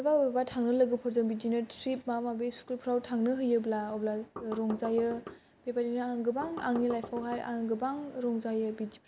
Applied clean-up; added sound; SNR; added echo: none; Knock; 12 dB; none.